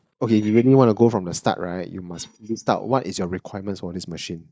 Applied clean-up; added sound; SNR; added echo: neural mask model DeepFilterNet 3.